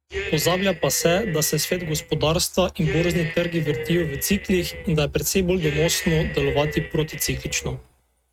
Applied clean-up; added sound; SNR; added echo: neural mask model RNNoise.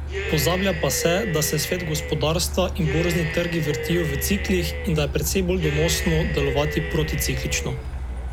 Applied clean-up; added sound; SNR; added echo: none; Truck + Cheering; 4 dB; none.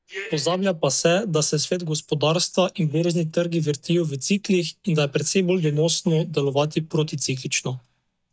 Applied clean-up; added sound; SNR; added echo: neural mask model DeepFilterNet 3.